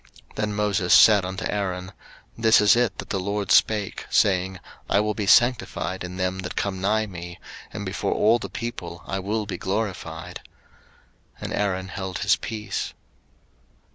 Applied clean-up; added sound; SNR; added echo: none; none; none; none.